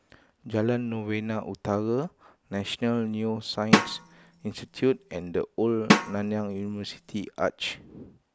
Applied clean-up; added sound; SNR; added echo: none; Drum; -2 dB; none.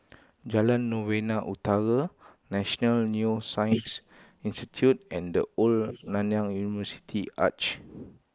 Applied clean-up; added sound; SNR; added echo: neural mask model Resemble Enhance denoiser.